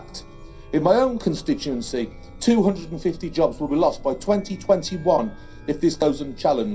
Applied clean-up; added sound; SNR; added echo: none; Chime; 17 dB; reverberation time 0.3 s.